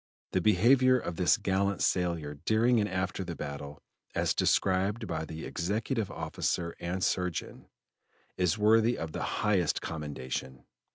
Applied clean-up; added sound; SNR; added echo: none; none; none; none.